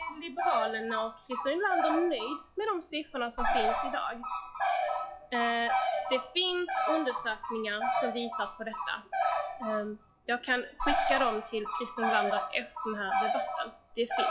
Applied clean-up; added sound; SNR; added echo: classical method log-MMSE.